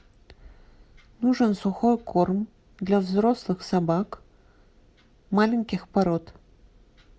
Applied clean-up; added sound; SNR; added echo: none; none; none; none.